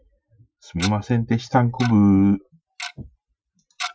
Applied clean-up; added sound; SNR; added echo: classical method Wiener filter.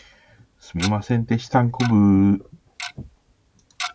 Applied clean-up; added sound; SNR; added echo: none; Tick-tock; 15 dB; none.